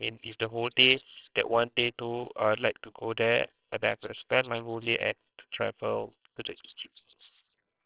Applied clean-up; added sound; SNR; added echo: neural separator model SepFormer WHAMR!.